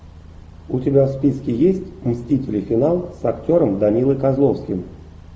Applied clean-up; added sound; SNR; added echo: none; none; none; none.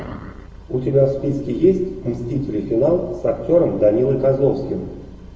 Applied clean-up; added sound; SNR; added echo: none; none; none; reverberation time 1.1 s.